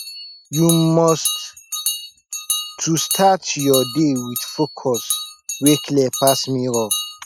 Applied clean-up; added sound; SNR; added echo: classical method Wiener filter.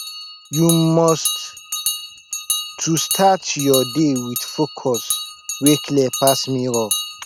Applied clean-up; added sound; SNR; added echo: none; Bell; 6 dB; none.